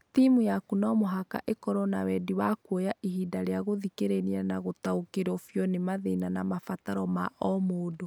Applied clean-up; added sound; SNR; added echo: none; none; none; none.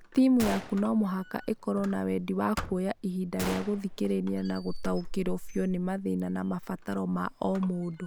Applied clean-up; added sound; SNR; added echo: none; Gunshot, gunfire + Squeak; 11 dB; none.